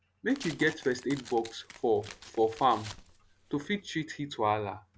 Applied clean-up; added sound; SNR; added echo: none; Tearing; 17 dB; none.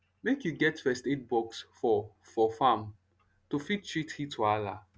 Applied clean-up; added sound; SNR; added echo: none; none; none; none.